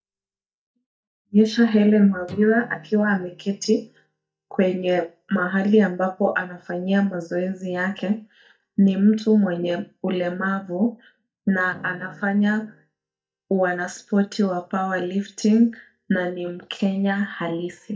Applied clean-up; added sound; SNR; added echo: neural mask model DeepFilterNet 3.